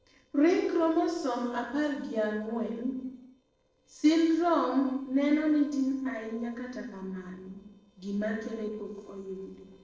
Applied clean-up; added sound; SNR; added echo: neural separator model SepFormer DNS4.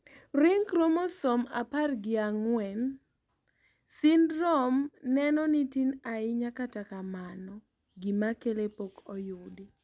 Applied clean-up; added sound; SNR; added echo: none; none; none; none.